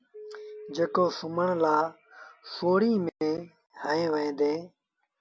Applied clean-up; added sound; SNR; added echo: none; Telephone; 14 dB; none.